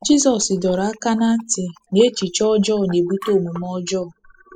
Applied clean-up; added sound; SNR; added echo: classical method spectral subtraction.